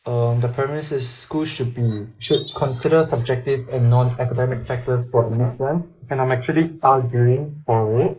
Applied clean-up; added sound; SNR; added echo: neural mask model Resemble Enhance denoiser.